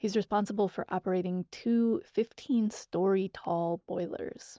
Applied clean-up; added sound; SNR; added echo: none; none; none; none.